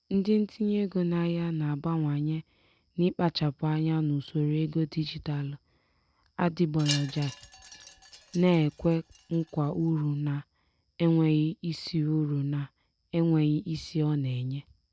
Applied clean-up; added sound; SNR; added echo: none; Wind chime; 14 dB; none.